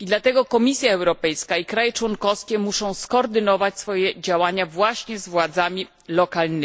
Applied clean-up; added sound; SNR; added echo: none; none; none; none.